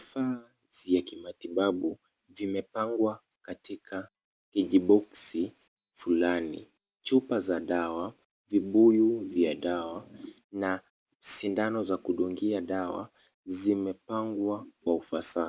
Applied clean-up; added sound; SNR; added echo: none; none; none; none.